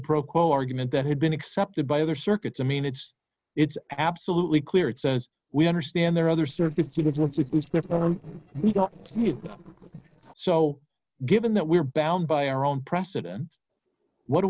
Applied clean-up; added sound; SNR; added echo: neural separator model SepFormer DNS4.